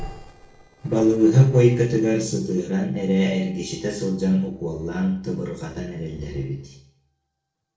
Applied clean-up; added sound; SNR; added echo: neural separator model SepFormer DNS4.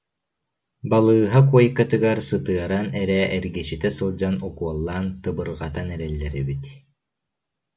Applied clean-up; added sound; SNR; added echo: none; none; none; none.